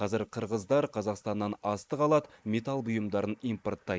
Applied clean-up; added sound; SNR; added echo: neural mask model Resemble Enhance denoiser.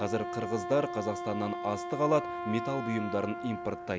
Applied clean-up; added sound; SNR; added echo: none; Wind instrument, woodwind instrument; 5 dB; none.